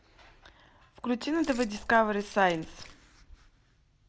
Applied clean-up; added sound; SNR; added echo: none; Keys jangling; 16 dB; none.